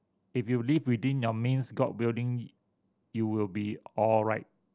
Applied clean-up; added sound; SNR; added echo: none; none; none; none.